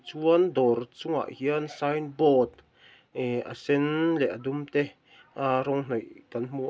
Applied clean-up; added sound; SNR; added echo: none; none; none; none.